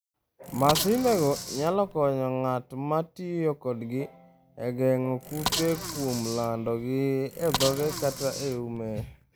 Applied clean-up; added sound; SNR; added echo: none; Bicycle; 7 dB; none.